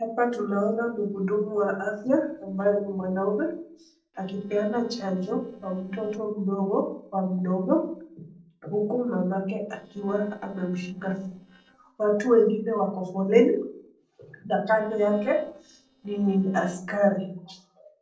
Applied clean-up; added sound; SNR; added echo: neural separator model SepFormer DNS4.